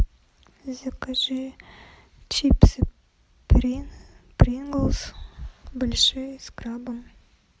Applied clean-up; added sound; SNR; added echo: none; none; none; none.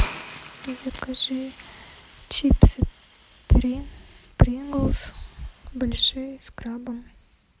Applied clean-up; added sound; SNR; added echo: none; Hiss; 19 dB; none.